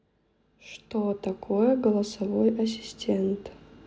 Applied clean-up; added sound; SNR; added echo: none; none; none; none.